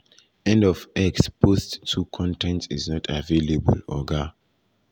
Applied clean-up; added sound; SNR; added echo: none; none; none; none.